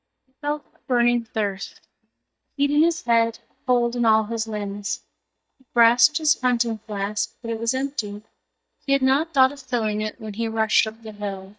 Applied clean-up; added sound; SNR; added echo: neural mask model DeepFilterNet 3.